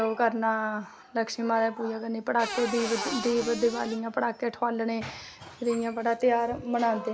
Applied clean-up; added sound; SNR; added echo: none; Cupboard open or close / Door; 8 dB; none.